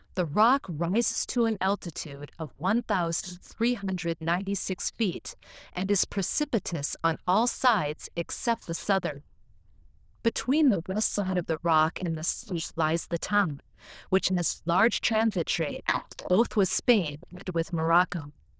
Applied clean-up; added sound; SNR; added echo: neural diffusion model UNIVERSE++.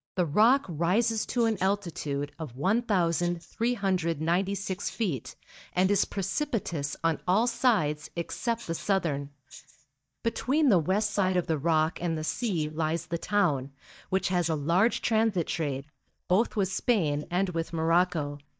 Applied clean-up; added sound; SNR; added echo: neural mask model DeepFilterNet 3.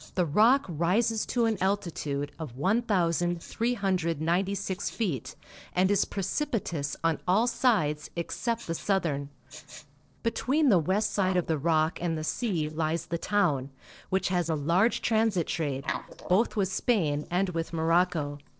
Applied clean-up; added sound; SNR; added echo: neural separator model SepFormer DNS4.